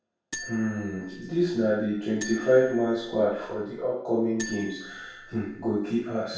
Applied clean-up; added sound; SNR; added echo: none; Marimba, xylophone; 15 dB; reverberation time 0.7 s.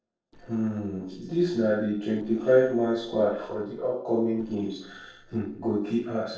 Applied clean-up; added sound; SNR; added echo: neural separator model SepFormer DNS4.